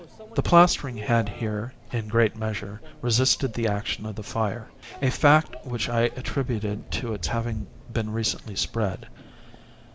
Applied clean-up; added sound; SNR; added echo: none; Microwave oven; 17 dB; none.